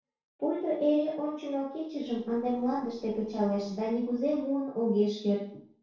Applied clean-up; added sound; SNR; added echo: neural separator model SepFormer DNS4.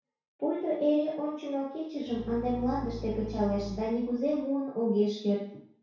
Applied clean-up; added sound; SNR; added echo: none; Bowed string instrument; 12 dB; reverberation time 0.6 s.